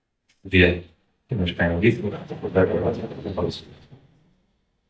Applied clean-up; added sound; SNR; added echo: neural mask model DeepFilterNet 3.